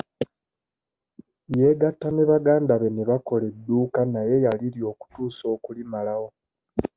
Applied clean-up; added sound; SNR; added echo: none; none; none; none.